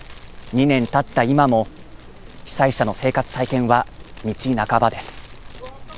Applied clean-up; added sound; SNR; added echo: none; Fire; 16 dB; none.